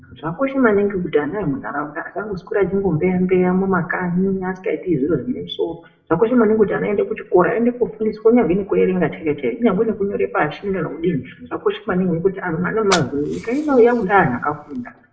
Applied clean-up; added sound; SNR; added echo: none; Fire; 13 dB; reverberation time 0.4 s.